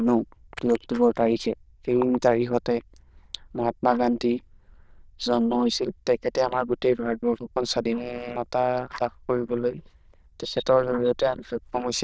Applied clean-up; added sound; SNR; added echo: neural diffusion model UNIVERSE++.